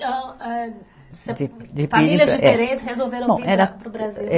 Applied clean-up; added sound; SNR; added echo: none; none; none; none.